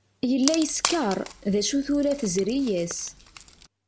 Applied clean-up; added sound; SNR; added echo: none; Wood; 9 dB; none.